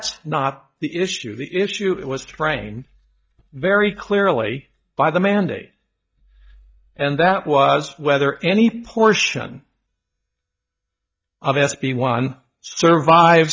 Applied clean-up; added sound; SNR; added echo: neural mask model DeepFilterNet 3.